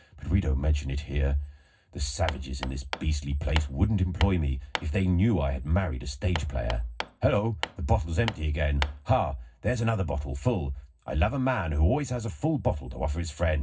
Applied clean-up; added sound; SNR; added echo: none; Hammer; 12 dB; reverberation time 0.4 s.